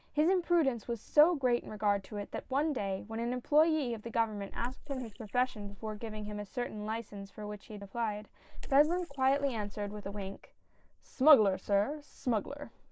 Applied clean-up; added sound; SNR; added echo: neural mask model Resemble Enhance denoiser.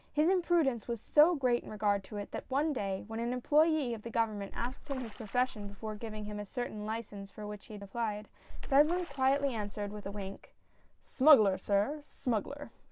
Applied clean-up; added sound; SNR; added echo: none; Splash, splatter; 3 dB; none.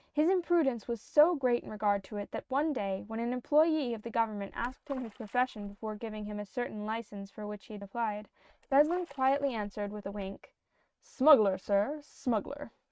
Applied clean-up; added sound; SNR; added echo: neural mask model RNNoise.